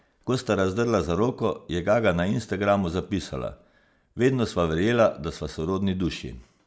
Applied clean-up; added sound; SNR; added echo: none; none; none; none.